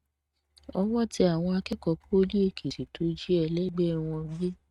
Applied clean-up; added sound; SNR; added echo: neural mask model RNNoise.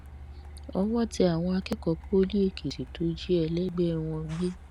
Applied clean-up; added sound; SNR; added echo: none; Truck; 15 dB; none.